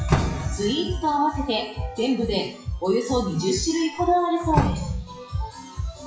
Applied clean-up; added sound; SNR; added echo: classical method WPE with log-MMSE.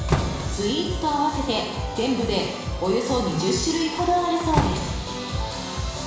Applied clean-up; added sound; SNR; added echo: none; Slam; 8 dB; reverberation time 1.0 s.